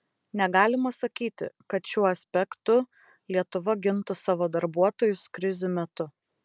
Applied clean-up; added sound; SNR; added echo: none; none; none; none.